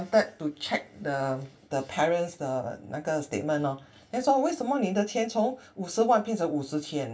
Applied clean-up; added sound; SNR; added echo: none; none; none; reverberation time 0.2 s.